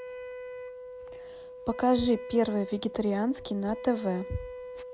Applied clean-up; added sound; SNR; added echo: none; Wind instrument, woodwind instrument; 11 dB; none.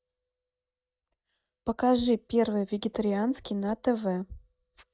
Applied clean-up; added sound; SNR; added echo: neural mask model DeepFilterNet 3.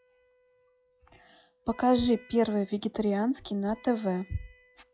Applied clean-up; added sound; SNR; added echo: classical method log-MMSE.